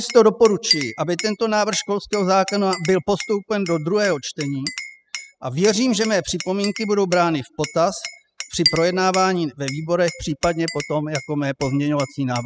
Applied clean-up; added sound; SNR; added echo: classical method spectral subtraction.